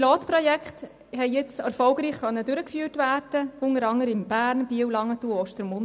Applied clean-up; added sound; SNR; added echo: none; none; none; none.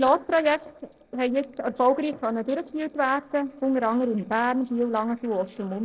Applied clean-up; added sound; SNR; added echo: neural separator model SepFormer DNS4.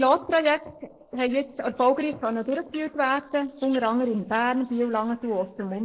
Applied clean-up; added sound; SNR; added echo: neural mask model Resemble Enhance denoiser.